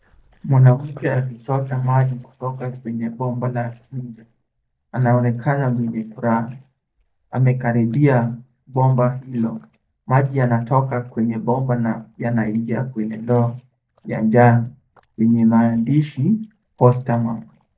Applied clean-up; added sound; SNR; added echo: neural mask model DeepFilterNet 3.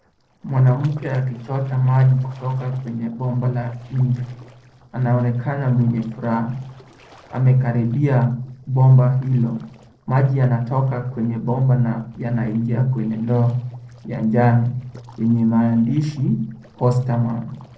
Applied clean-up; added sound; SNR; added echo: neural separator model SepFormer DNS4.